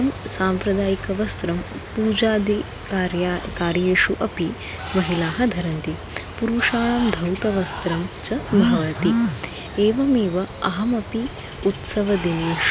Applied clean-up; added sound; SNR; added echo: none; Water; 10 dB; none.